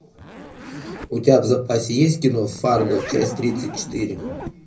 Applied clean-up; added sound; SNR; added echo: none; Zipper (clothing); 12 dB; reverberation time 0.4 s.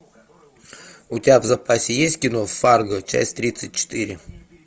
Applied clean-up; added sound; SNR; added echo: none; none; none; none.